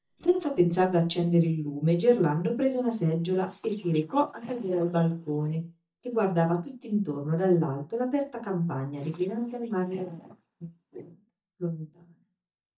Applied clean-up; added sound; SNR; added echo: neural mask model DeepFilterNet 3.